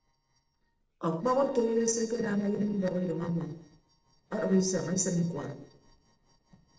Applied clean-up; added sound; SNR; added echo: neural separator model SepFormer DNS4.